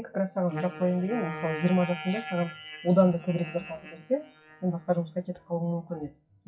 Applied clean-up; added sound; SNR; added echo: classical method WPE with log-MMSE.